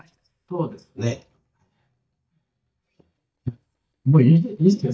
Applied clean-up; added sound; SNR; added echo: neural mask model DeepFilterNet 3.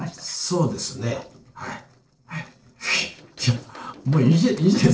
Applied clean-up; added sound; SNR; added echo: neural separator model SepFormer DNS4.